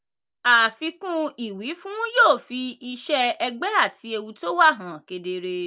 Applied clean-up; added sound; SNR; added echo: none; none; none; none.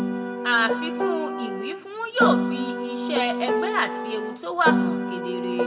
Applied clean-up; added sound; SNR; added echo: none; Piano; -2 dB; reverberation time 1.0 s.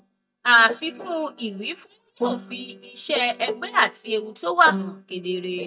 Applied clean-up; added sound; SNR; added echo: neural mask model DeepFilterNet 3.